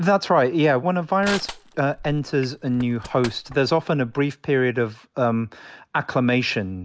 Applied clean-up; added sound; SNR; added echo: none; Crushing; 16 dB; none.